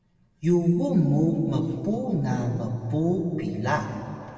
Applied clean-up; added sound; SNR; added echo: none; none; none; reverberation time 2.3 s.